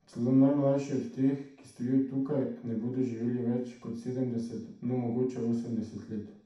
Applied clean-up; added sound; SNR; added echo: none; none; none; reverberation time 0.6 s.